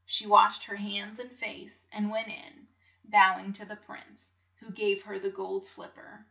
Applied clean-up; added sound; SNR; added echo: none; none; none; none.